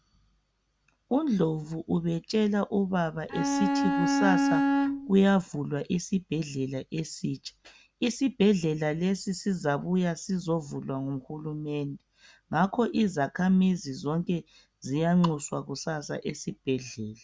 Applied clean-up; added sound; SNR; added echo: none; Bowed string instrument; -2 dB; none.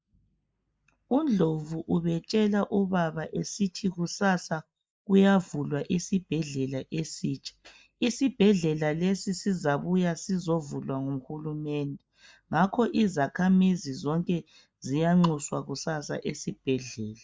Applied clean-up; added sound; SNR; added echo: neural mask model Resemble Enhance denoiser.